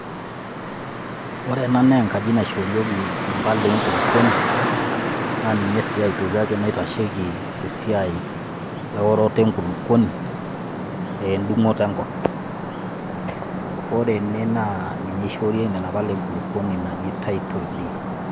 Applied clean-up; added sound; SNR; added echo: none; Traffic noise, roadway noise; 3 dB; none.